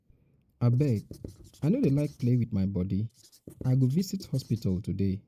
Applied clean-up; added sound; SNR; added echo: neural mask model Resemble Enhance denoiser.